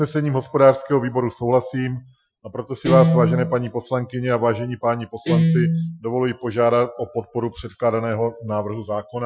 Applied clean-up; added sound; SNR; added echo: classical method Wiener filter.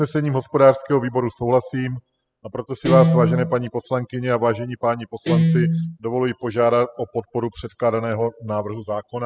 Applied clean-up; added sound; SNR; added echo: classical method spectral subtraction.